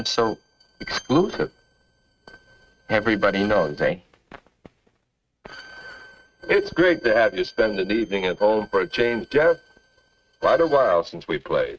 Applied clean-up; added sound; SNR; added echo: neural mask model RNNoise.